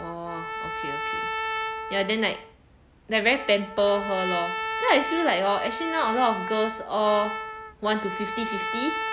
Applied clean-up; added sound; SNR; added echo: none; Trumpet; 5 dB; none.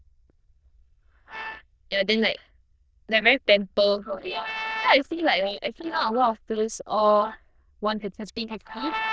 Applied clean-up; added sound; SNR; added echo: neural diffusion model UNIVERSE++.